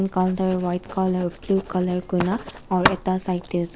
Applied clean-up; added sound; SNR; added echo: none; Writing; 8 dB; none.